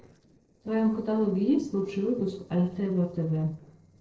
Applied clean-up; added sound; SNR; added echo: neural separator model SepFormer DNS4.